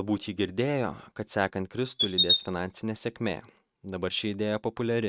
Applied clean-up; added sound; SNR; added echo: neural mask model RNNoise.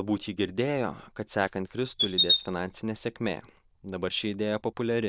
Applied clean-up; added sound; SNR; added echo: neural diffusion model UNIVERSE++.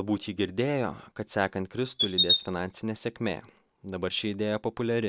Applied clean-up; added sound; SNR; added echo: none; Chirp, tweet; -3 dB; none.